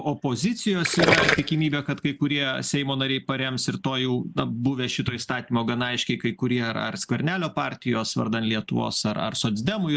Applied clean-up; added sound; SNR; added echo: none; Gurgling; 3 dB; none.